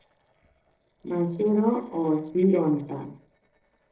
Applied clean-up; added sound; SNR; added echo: neural separator model SepFormer DNS4.